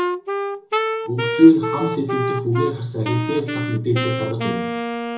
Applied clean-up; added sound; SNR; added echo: none; Wind instrument, woodwind instrument; 4 dB; reverberation time 0.7 s.